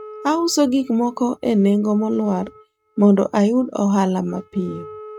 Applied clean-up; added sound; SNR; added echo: neural mask model RNNoise.